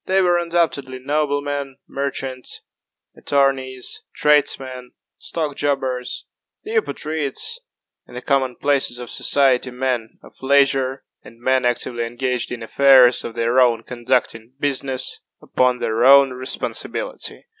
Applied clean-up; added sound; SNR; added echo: none; none; none; none.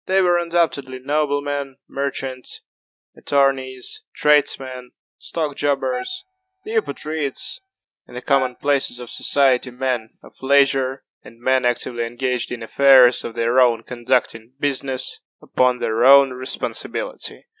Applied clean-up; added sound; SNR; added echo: neural mask model DeepFilterNet 3.